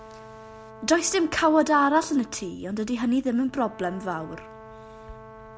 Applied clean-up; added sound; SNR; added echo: none; Brass instrument; 20 dB; none.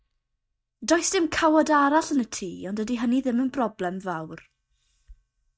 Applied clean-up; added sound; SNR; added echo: neural mask model DeepFilterNet 3.